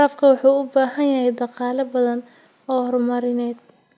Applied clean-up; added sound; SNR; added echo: none; none; none; none.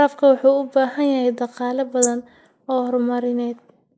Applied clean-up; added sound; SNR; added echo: neural mask model Resemble Enhance denoiser.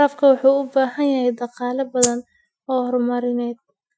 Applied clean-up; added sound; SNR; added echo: classical method Wiener filter.